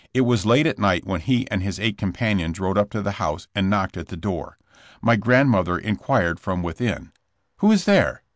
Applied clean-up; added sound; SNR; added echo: none; none; none; none.